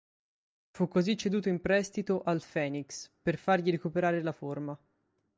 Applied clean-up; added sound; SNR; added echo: none; none; none; none.